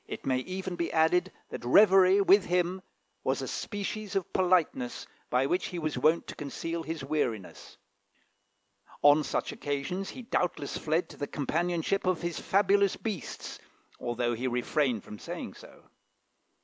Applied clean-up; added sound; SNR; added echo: none; none; none; none.